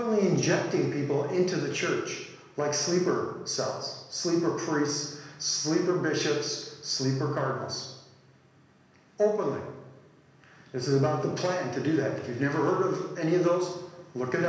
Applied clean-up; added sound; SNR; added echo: none; none; none; reverberation time 1.1 s.